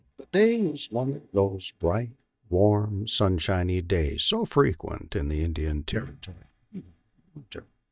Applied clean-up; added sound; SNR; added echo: neural mask model DeepFilterNet 3.